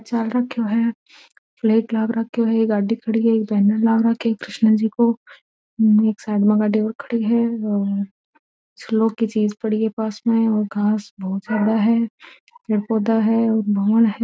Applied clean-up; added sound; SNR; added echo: none; none; none; none.